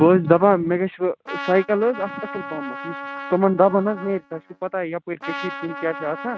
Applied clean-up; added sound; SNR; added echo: neural mask model RNNoise.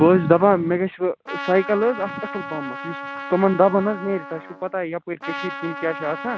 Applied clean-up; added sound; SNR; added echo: none; Trumpet; 12 dB; none.